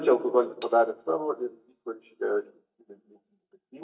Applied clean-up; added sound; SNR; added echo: neural mask model DeepFilterNet 3.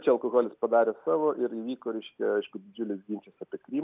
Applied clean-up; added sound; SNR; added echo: none; none; none; none.